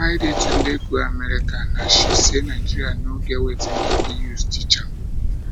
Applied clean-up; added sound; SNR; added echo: none; Camera + Mechanisms; -3 dB; none.